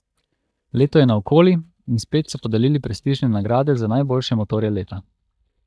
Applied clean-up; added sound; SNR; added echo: neural mask model DeepFilterNet 3.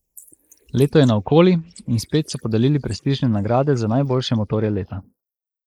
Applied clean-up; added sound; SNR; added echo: neural mask model Resemble Enhance denoiser.